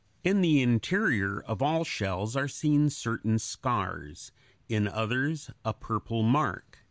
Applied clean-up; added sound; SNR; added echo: none; none; none; none.